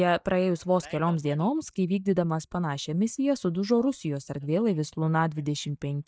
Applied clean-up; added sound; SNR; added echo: neural mask model DeepFilterNet 3.